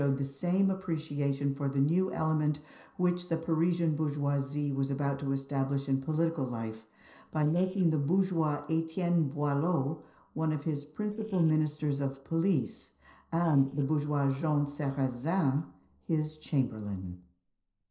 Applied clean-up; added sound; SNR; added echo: neural separator model SepFormer DNS4.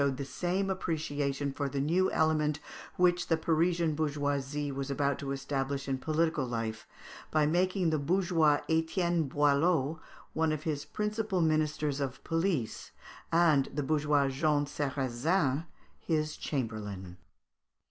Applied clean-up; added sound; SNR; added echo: none; none; none; none.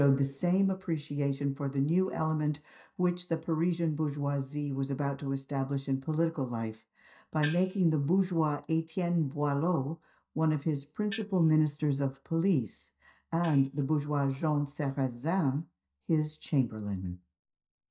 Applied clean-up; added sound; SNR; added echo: neural mask model DeepFilterNet 3.